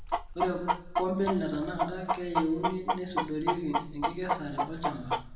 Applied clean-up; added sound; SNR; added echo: none; Chicken, rooster; 0 dB; reverberation time 0.9 s.